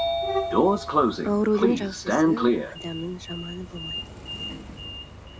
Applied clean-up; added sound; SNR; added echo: none; Sliding door; -5 dB; none.